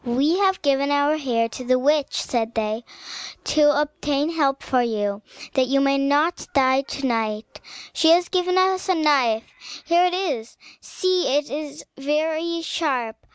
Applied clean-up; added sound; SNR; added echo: none; none; none; none.